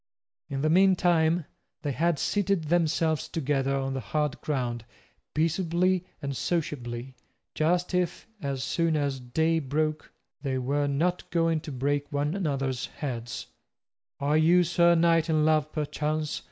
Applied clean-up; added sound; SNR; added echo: none; none; none; none.